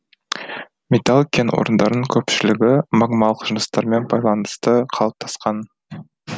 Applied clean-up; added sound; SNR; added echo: none; none; none; none.